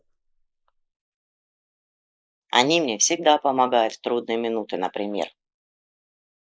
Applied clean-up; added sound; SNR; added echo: neural mask model Resemble Enhance denoiser.